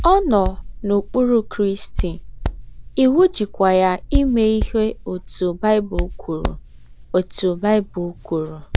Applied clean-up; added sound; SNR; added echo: none; Hands; 7 dB; none.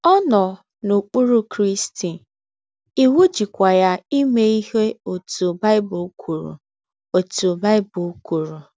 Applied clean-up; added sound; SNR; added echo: none; none; none; none.